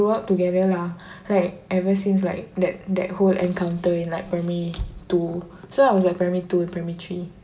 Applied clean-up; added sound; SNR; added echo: none; none; none; reverberation time 0.6 s.